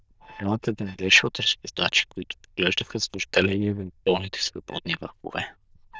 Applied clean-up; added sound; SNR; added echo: neural diffusion model UNIVERSE++.